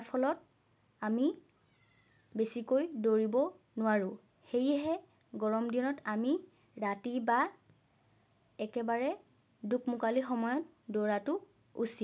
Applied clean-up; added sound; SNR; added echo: none; none; none; none.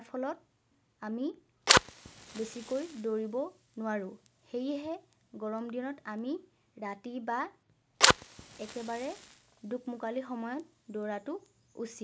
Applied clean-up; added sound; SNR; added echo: none; Fire; -2 dB; none.